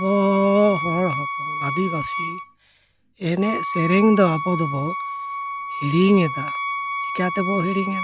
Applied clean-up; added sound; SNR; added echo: none; Wind instrument, woodwind instrument; 6 dB; none.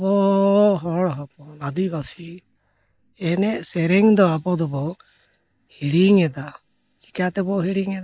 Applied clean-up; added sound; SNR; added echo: neural mask model Resemble Enhance denoiser.